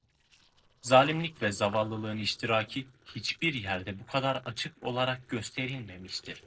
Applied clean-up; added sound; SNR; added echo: neural separator model SepFormer DNS4.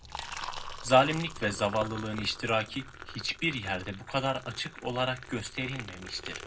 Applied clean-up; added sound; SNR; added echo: none; Liquid; 11 dB; reverberation time 0.3 s.